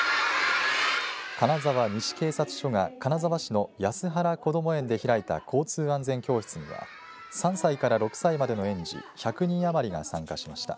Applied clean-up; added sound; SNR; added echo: none; none; none; none.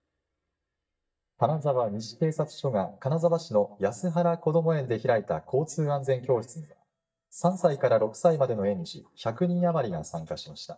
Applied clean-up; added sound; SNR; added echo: neural mask model DeepFilterNet 3.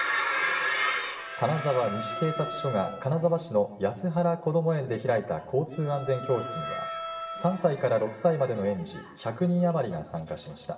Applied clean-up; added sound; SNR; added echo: none; Bowed string instrument; 11 dB; reverberation time 0.8 s.